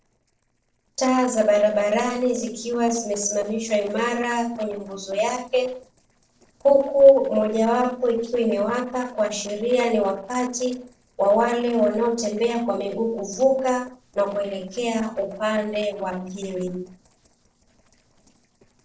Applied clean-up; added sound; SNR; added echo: neural separator model SepFormer DNS4.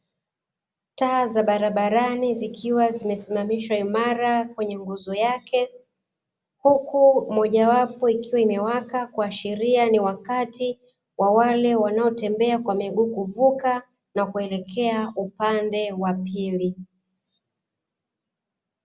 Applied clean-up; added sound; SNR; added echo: none; none; none; none.